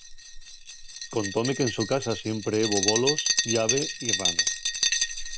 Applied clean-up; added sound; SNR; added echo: none; Glass; 0 dB; none.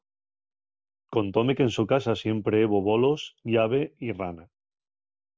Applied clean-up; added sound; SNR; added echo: none; none; none; none.